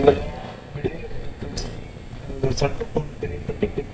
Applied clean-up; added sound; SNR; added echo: neural mask model DeepFilterNet 3.